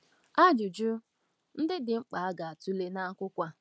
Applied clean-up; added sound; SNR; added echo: none; none; none; none.